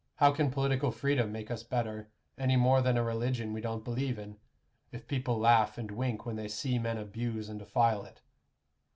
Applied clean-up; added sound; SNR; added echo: none; none; none; none.